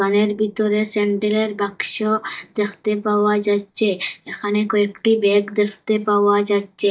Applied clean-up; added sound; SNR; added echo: neural mask model DeepFilterNet 3.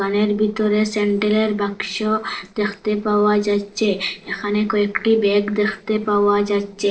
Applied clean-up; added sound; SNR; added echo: neural separator model SepFormer DNS4.